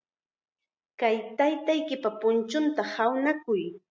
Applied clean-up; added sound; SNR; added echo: none; none; none; none.